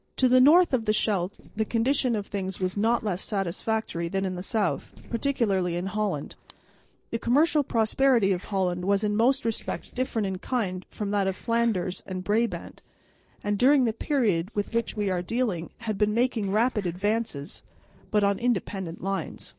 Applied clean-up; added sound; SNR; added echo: neural separator model SepFormer DNS4.